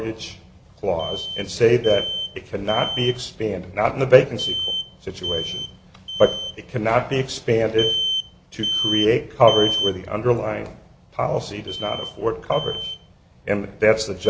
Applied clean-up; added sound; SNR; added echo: none; Alarm; 8 dB; none.